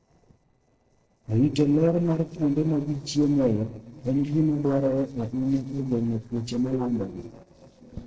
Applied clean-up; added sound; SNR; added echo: neural separator model SepFormer DNS4.